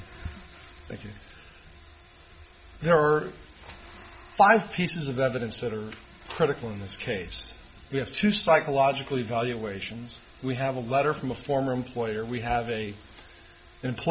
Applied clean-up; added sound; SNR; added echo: none; none; none; none.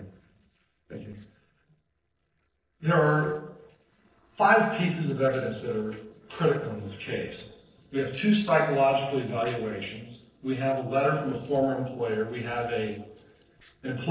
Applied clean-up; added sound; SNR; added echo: neural separator model SepFormer DNS4.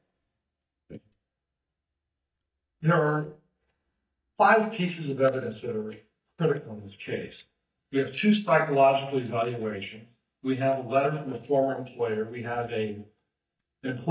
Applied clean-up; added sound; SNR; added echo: neural mask model DeepFilterNet 3.